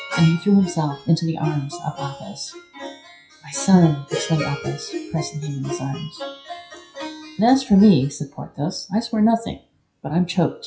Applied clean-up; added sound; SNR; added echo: classical method WPE with log-MMSE.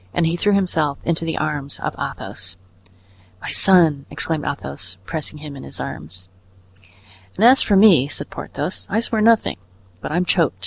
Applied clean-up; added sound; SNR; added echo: none; none; none; none.